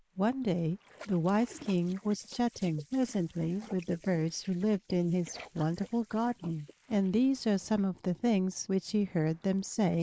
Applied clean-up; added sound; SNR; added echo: neural mask model Resemble Enhance denoiser.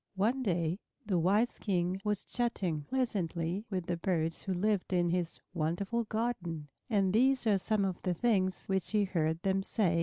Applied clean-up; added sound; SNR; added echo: none; none; none; none.